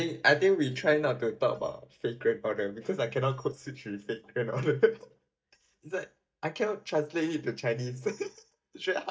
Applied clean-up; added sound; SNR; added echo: neural mask model DeepFilterNet 3.